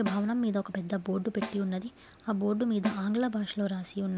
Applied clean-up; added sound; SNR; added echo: none; Snare drum; 13 dB; none.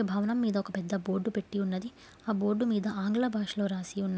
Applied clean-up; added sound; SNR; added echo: none; none; none; none.